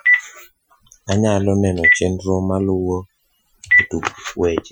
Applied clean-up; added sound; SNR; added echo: classical method Wiener filter.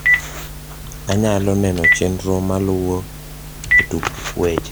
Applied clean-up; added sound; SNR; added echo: none; Telephone; 1 dB; none.